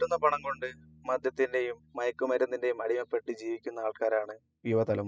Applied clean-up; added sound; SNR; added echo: classical method spectral subtraction.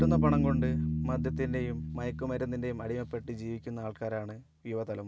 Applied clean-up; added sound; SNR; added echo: none; Bass guitar; -2 dB; none.